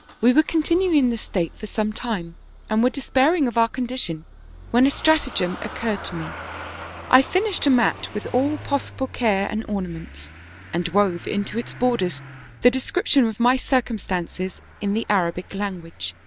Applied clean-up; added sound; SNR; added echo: none; Engine starting / Motor vehicle (road); 17 dB; none.